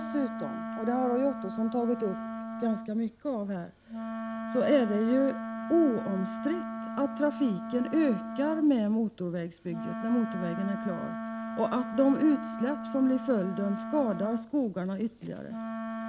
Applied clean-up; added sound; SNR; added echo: none; Wind instrument, woodwind instrument; 8 dB; none.